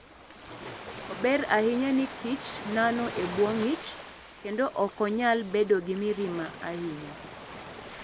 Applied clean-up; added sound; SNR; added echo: none; Ocean; 12 dB; none.